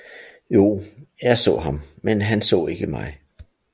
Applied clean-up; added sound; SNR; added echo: none; none; none; none.